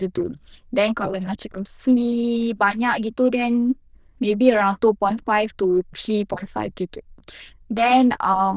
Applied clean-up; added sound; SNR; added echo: neural diffusion model UNIVERSE++.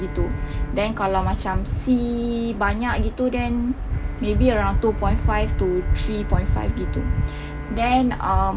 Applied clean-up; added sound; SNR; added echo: none; Bowed string instrument; 17 dB; none.